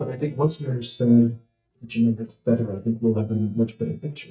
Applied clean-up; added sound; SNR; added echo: neural mask model DeepFilterNet 3.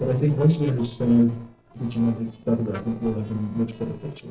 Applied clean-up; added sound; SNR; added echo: neural separator model SepFormer DNS4.